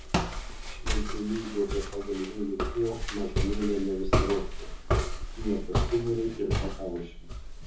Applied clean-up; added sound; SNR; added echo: none; Walk, footsteps; -2 dB; reverberation time 0.5 s.